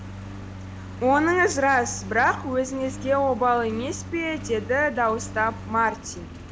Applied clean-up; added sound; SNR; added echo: none; Engine; 12 dB; none.